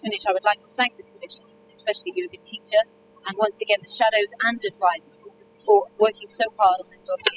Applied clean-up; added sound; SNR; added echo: classical method spectral subtraction.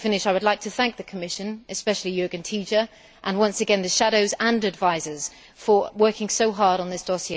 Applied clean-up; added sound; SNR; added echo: none; none; none; none.